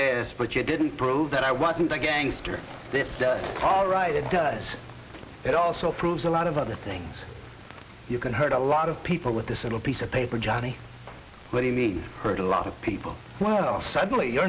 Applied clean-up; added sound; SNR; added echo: none; Skateboard; 18 dB; none.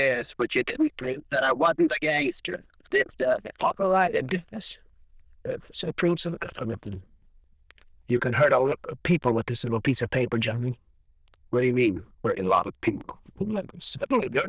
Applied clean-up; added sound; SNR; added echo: neural diffusion model UNIVERSE++.